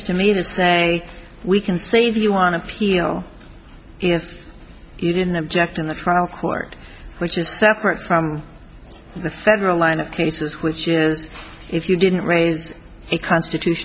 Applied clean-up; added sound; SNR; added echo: none; none; none; none.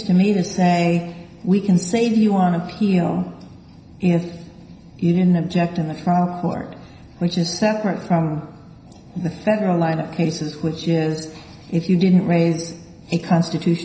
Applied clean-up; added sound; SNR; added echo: none; none; none; reverberation time 0.9 s.